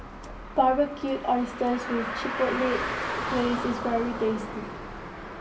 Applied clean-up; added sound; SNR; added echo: none; Car; 5 dB; reverberation time 0.2 s.